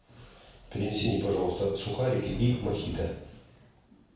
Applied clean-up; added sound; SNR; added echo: none; Thunder / Rain; 14 dB; reverberation time 0.7 s.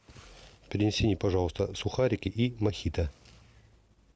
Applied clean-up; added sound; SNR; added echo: none; none; none; none.